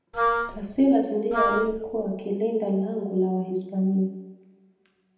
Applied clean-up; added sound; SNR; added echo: none; Wind instrument, woodwind instrument; 2 dB; reverberation time 0.9 s.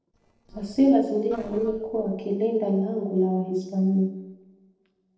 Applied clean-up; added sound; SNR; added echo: neural separator model SepFormer DNS4.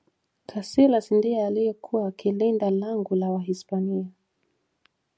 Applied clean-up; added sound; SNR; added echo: none; none; none; none.